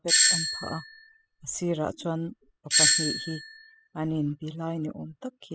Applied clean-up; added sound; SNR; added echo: classical method spectral subtraction.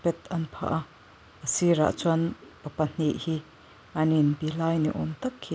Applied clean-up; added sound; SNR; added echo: none; none; none; none.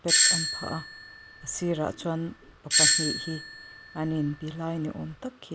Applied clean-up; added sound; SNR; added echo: none; Doorbell; -5 dB; none.